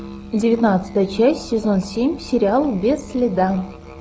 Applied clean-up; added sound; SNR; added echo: none; Musical instrument; 18 dB; none.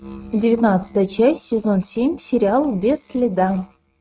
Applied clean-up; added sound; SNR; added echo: neural mask model RNNoise.